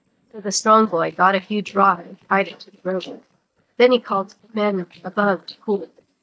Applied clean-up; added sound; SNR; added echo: neural mask model DeepFilterNet 3.